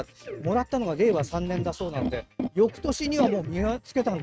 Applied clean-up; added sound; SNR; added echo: neural mask model RNNoise.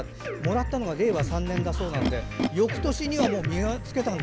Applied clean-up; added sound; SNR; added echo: none; Drum kit + Animal; 3 dB; none.